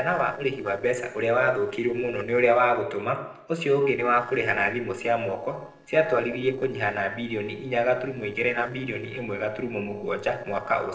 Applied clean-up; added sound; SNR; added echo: neural separator model SepFormer DNS4.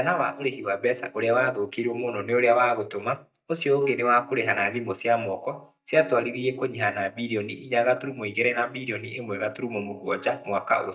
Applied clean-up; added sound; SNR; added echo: neural mask model DeepFilterNet 3.